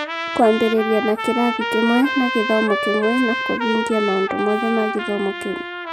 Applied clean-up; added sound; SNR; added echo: none; Trumpet; 4 dB; none.